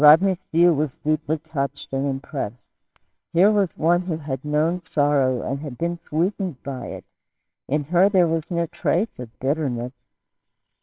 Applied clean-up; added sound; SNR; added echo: neural separator model SepFormer WHAMR!.